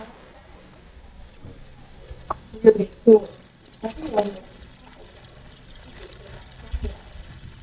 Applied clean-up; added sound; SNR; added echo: neural mask model DeepFilterNet 3.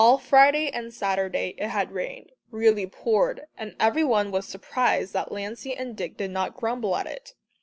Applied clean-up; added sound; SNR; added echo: none; none; none; none.